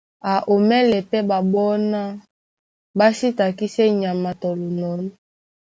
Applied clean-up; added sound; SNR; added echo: none; none; none; none.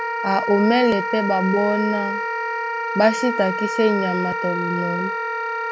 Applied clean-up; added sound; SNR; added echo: none; Wind instrument, woodwind instrument; 3 dB; none.